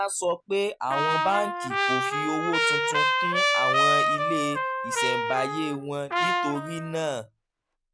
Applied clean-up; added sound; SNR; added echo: none; Trumpet; -4 dB; none.